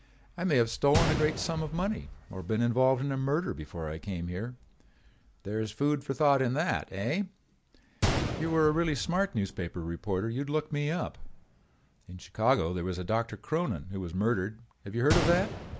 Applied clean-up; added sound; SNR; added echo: none; Gunshot, gunfire; 8 dB; none.